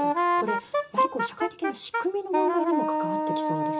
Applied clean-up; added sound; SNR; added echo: none; Wind instrument, woodwind instrument; -4 dB; reverberation time 0.2 s.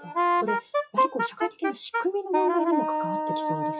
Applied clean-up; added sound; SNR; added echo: classical method WPE with log-MMSE.